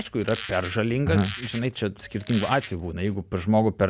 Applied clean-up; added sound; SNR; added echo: none; Squeak; 12 dB; none.